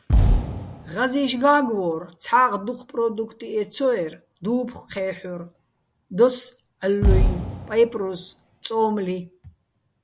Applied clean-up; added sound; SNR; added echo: none; Fireworks; 0 dB; none.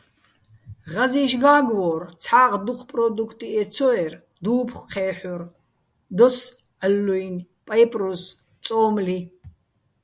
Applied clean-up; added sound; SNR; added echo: none; none; none; none.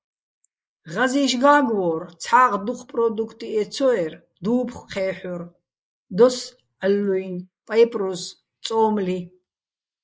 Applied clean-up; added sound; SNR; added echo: neural mask model Resemble Enhance denoiser.